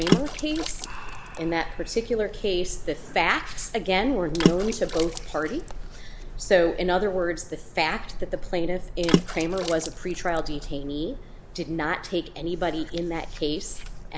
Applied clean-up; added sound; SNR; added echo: none; Water / Splash, splatter; 4 dB; none.